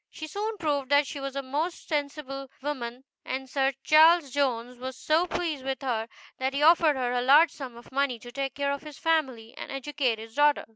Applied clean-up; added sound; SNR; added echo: none; none; none; none.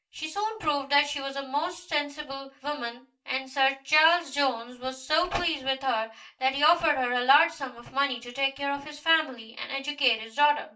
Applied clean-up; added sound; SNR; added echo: none; none; none; reverberation time 0.2 s.